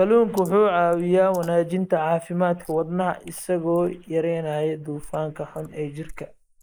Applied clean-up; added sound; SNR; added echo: neural mask model Resemble Enhance denoiser.